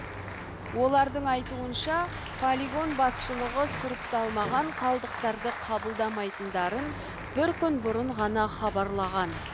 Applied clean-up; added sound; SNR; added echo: none; Applause + Sliding door; 8 dB; none.